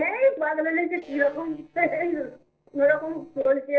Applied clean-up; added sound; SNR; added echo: neural separator model SepFormer DNS4.